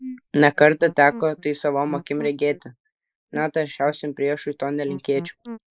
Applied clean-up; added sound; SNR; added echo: neural mask model Resemble Enhance denoiser.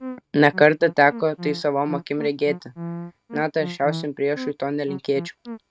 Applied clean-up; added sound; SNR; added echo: neural mask model RNNoise.